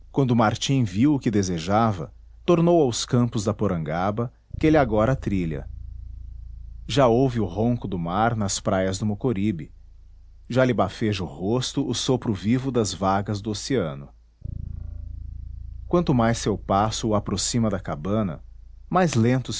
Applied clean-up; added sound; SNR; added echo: none; Bass guitar; 16 dB; none.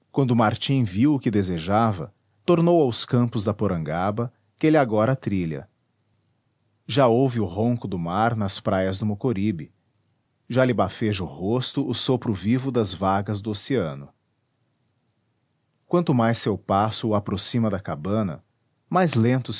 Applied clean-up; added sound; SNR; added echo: none; none; none; none.